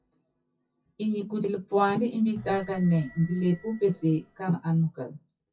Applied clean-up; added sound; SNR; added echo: classical method WPE with log-MMSE.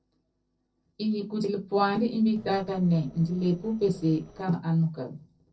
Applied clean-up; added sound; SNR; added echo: neural separator model SepFormer DNS4.